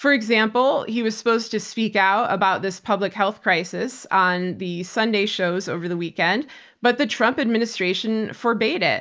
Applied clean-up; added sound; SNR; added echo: none; none; none; none.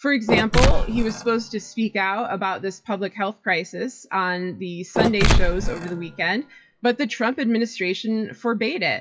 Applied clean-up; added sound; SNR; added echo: classical method WPE with log-MMSE.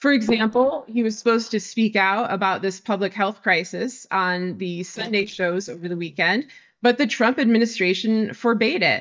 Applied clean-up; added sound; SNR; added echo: neural mask model DeepFilterNet 3.